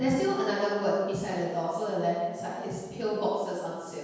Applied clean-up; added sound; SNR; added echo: none; none; none; reverberation time 1.2 s.